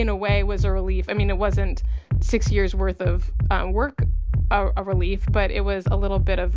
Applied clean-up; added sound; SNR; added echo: none; Bass drum; -5 dB; none.